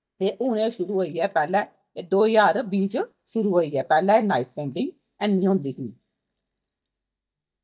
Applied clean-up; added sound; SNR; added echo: neural mask model DeepFilterNet 3.